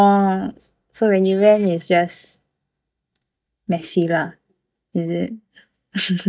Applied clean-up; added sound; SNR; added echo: neural mask model DeepFilterNet 3.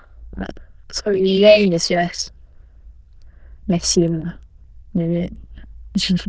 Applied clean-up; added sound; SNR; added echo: neural diffusion model UNIVERSE++.